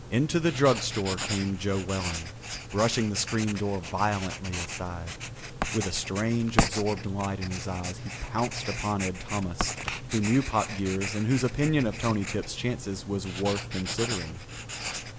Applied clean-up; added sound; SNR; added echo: none; Writing; 6 dB; none.